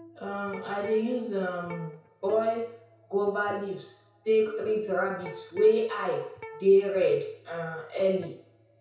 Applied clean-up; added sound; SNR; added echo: none; Electric guitar; 19 dB; reverberation time 0.5 s.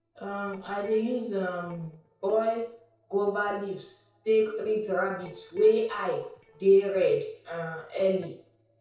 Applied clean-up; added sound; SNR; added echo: neural separator model SepFormer DNS4.